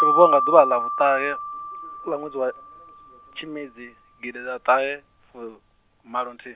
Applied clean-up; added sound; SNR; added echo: none; Marimba, xylophone; 5 dB; none.